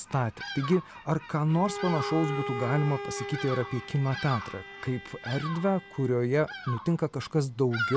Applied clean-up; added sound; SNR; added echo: none; Bowed string instrument + Bird vocalization, bird call, bird song; 9 dB; none.